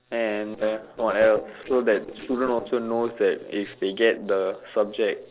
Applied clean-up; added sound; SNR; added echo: neural separator model SepFormer DNS4.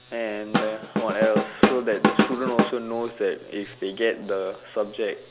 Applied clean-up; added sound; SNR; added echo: none; Drum / Drum kit; -4 dB; none.